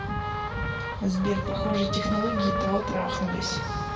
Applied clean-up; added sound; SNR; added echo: none; Trumpet; 4 dB; reverberation time 2.6 s.